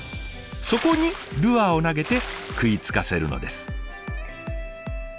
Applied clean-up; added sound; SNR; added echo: none; none; none; none.